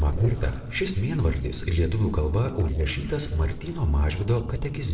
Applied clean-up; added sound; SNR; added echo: neural separator model SepFormer DNS4.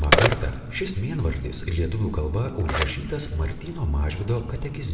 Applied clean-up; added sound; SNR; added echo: none; Telephone; 4 dB; reverberation time 1.9 s.